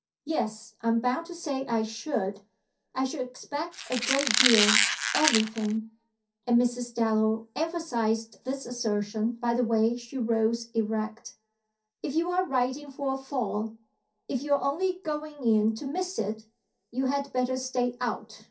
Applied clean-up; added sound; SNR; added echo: none; Squeak; -2 dB; reverberation time 0.3 s.